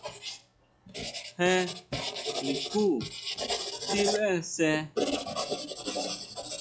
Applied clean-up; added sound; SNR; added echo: classical method log-MMSE.